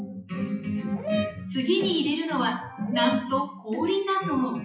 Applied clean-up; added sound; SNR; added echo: classical method WPE with log-MMSE.